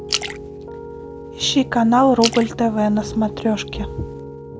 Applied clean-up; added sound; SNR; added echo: none; Splash, splatter + Piano; 9 dB; none.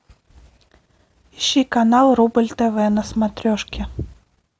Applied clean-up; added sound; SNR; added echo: none; none; none; none.